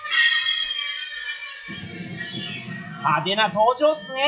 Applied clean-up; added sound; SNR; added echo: classical method WPE with log-MMSE.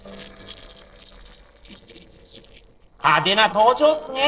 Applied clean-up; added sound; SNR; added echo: neural separator model SepFormer DNS4.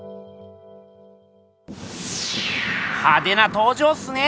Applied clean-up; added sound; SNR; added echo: none; none; none; none.